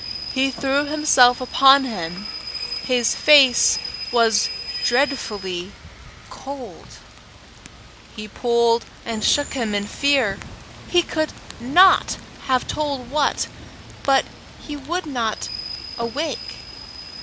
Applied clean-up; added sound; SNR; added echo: none; Rain / Train; 12 dB; none.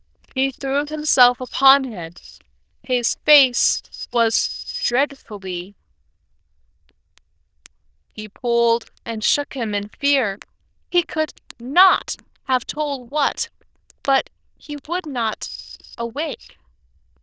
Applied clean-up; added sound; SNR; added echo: neural diffusion model UNIVERSE++.